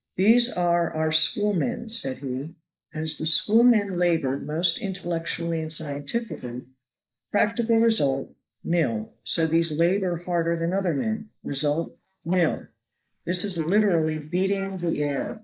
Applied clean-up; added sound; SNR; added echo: neural mask model Resemble Enhance denoiser.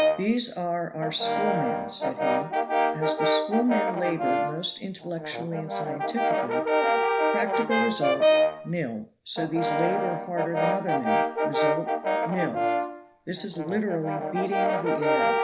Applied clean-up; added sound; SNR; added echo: none; Brass instrument; -5 dB; none.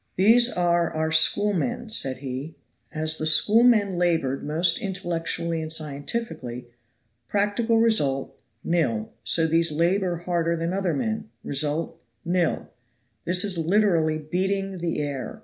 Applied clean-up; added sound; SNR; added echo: none; none; none; none.